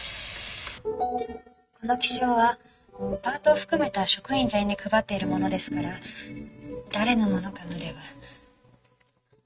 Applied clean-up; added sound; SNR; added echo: neural mask model RNNoise.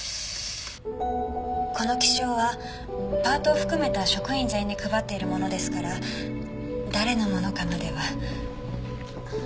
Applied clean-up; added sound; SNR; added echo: none; none; none; none.